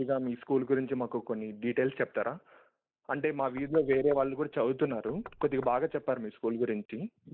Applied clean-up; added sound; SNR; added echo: neural mask model DeepFilterNet 3.